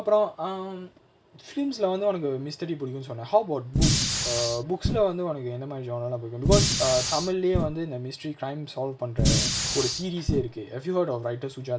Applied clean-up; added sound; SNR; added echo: none; Fire; -2 dB; none.